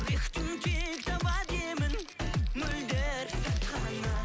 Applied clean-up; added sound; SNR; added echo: none; Crackle; 19 dB; none.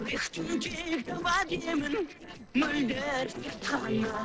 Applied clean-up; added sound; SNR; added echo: neural separator model SepFormer DNS4.